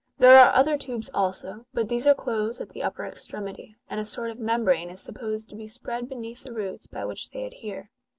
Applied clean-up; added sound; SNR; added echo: none; none; none; none.